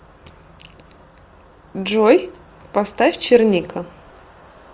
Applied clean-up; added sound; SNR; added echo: none; none; none; none.